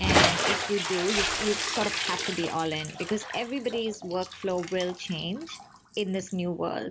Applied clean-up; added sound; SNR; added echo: none; Bathtub (filling or washing) / Splash, splatter; 0 dB; none.